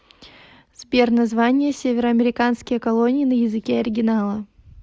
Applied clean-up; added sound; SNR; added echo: none; none; none; none.